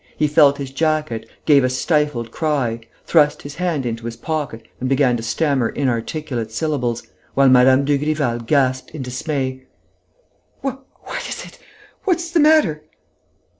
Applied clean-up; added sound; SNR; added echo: none; none; none; none.